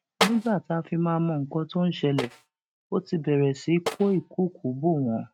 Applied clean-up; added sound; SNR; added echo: neural mask model RNNoise.